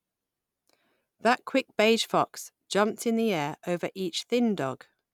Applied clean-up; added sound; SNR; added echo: none; none; none; none.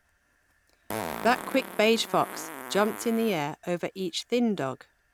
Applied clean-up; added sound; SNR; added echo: none; Fart; 12 dB; none.